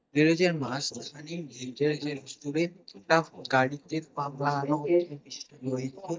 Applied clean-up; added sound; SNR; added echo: neural mask model DeepFilterNet 3.